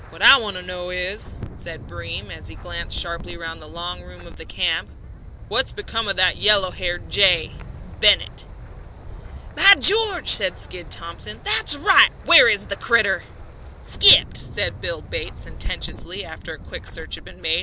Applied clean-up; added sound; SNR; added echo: none; Wind; 14 dB; none.